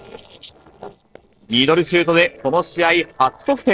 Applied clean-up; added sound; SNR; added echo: neural separator model SepFormer DNS4.